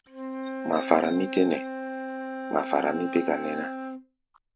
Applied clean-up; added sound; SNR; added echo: none; Wind instrument, woodwind instrument; 6 dB; none.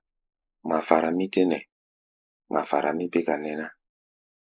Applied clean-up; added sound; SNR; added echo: neural mask model Resemble Enhance denoiser.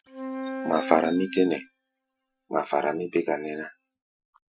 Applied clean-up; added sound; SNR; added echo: classical method Wiener filter.